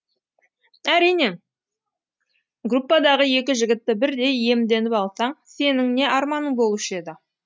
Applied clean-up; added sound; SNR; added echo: none; none; none; none.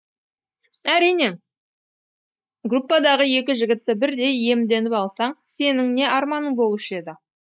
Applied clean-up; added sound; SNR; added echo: neural mask model Resemble Enhance denoiser.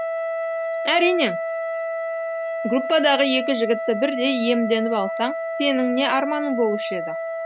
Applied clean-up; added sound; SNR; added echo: none; Wind instrument, woodwind instrument; 4 dB; none.